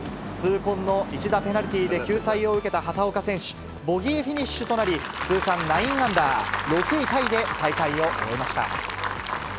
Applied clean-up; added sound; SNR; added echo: none; none; none; none.